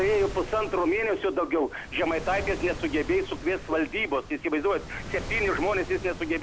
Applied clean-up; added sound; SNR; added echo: none; Waves, surf; 11 dB; none.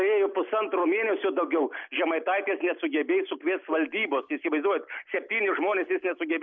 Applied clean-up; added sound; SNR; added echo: none; none; none; none.